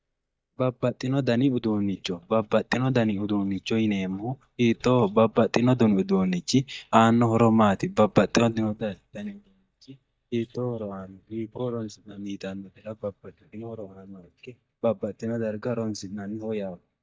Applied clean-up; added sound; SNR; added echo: neural mask model DeepFilterNet 3.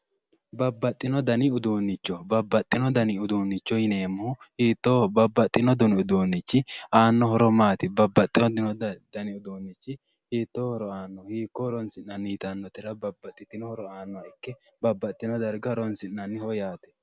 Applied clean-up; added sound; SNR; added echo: none; none; none; none.